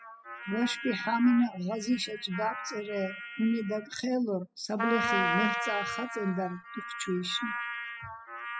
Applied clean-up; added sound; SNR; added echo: classical method spectral subtraction.